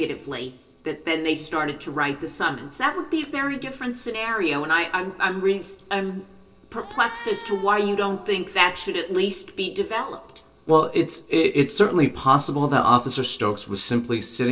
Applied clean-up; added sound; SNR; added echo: neural separator model SepFormer DNS4.